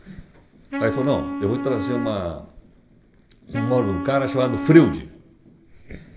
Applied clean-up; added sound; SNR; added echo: none; Wind instrument, woodwind instrument; 7 dB; reverberation time 0.7 s.